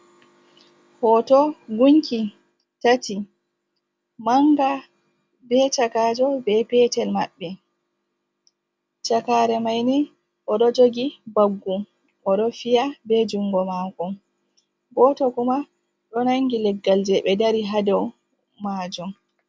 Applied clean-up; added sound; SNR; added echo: none; none; none; none.